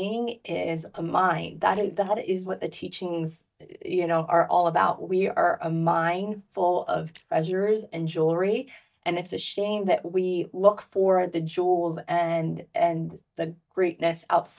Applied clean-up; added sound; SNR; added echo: neural mask model DeepFilterNet 3.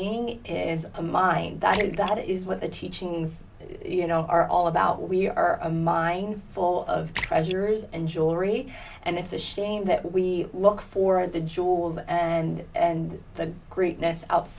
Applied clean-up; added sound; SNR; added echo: none; Splash, splatter; 14 dB; none.